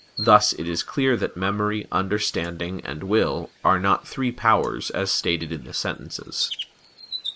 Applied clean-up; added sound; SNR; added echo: neural mask model Resemble Enhance denoiser.